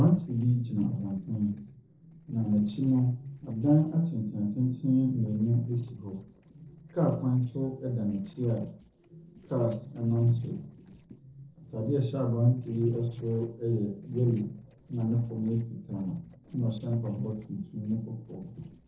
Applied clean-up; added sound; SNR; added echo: neural separator model SepFormer DNS4.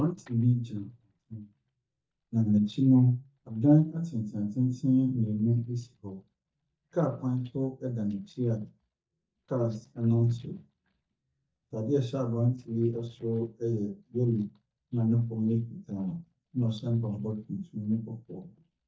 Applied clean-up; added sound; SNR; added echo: neural mask model DeepFilterNet 3.